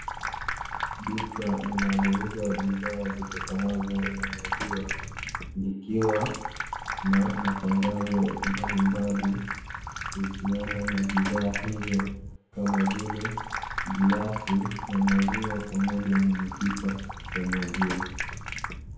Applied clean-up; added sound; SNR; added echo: none; Sink (filling or washing) / Water tap, faucet; 5 dB; reverberation time 0.9 s.